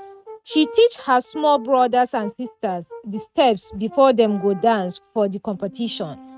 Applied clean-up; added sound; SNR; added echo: neural mask model RNNoise.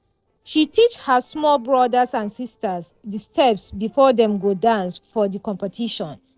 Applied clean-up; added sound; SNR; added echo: neural separator model SepFormer DNS4.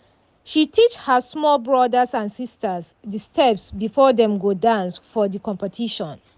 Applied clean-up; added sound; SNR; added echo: none; none; none; none.